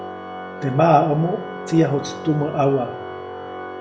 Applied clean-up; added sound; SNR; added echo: none; Organ; 11 dB; reverberation time 0.6 s.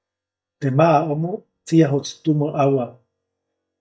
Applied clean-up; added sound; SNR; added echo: neural mask model DeepFilterNet 3.